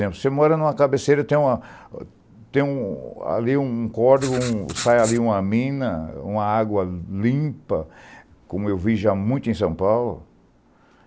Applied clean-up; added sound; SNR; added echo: none; Writing; 11 dB; none.